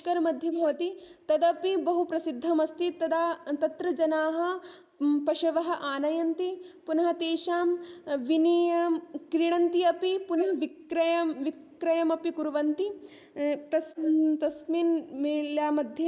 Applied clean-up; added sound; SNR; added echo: neural mask model Resemble Enhance denoiser.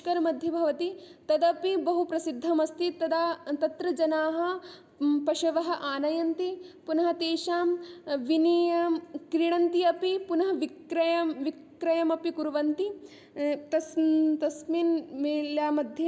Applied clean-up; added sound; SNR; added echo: none; none; none; none.